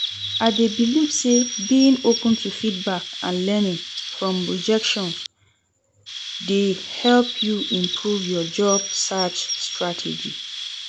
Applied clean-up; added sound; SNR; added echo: none; Chirp, tweet; 7 dB; none.